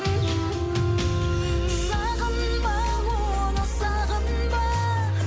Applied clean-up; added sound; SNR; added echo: none; none; none; none.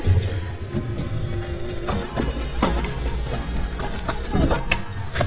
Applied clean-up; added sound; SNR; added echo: neural mask model DeepFilterNet 3.